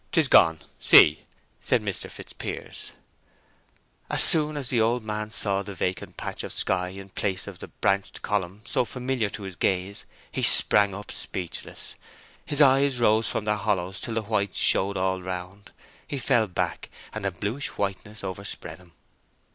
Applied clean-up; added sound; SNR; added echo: none; none; none; none.